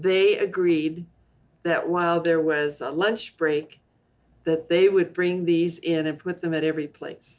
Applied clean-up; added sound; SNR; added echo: none; none; none; none.